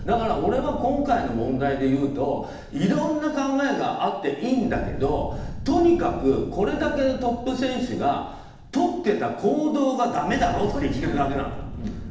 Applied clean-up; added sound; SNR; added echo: none; Fire; 11 dB; reverberation time 0.8 s.